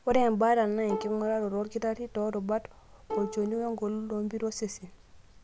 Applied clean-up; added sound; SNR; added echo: none; Plucked string instrument; 12 dB; none.